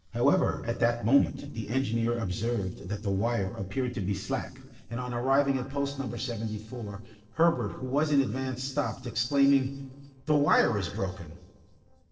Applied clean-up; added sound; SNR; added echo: neural separator model SepFormer DNS4.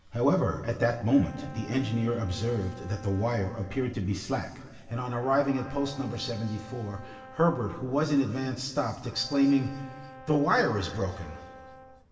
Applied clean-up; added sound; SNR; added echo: none; Brass instrument; 20 dB; reverberation time 2.3 s.